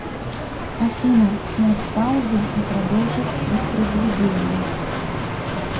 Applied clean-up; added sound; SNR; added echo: none; Bicycle; 3 dB; reverberation time 0.2 s.